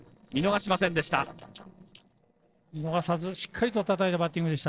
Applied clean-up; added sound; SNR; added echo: neural separator model SepFormer DNS4.